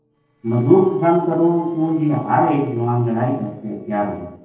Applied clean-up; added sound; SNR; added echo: neural separator model SepFormer DNS4.